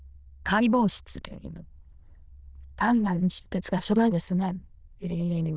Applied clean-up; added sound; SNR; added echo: neural diffusion model UNIVERSE++.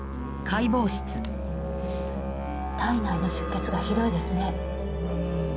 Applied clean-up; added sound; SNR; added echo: none; Musical instrument; 2 dB; none.